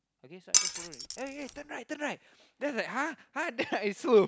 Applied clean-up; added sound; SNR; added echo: none; Glass; 0 dB; none.